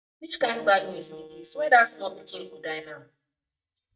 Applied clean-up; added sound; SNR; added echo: neural mask model DeepFilterNet 3.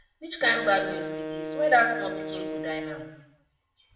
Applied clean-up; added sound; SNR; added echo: none; Wind instrument, woodwind instrument; 7 dB; reverberation time 0.7 s.